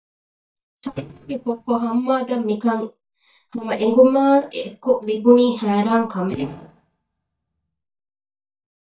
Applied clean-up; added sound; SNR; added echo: neural mask model DeepFilterNet 3.